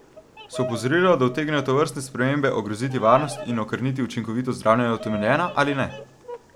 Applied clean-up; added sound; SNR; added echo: none; Bird vocalization, bird call, bird song; 15 dB; none.